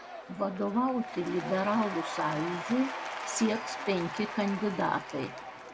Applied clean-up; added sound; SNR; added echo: none; Applause / Crowd / Cheering; 7 dB; none.